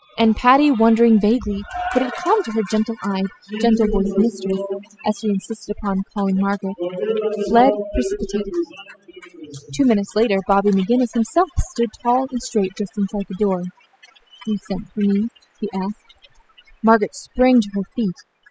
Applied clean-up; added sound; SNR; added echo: classical method spectral subtraction.